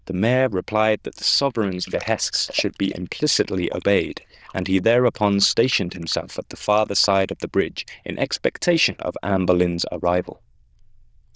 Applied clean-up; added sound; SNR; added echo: neural diffusion model UNIVERSE++.